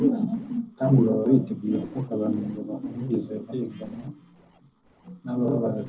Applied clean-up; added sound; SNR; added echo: neural separator model SepFormer DNS4.